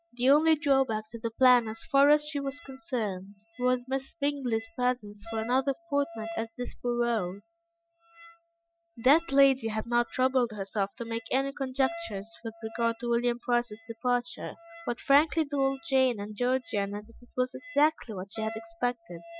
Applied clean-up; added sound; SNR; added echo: classical method spectral subtraction.